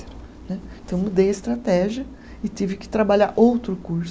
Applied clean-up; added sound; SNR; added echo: none; none; none; none.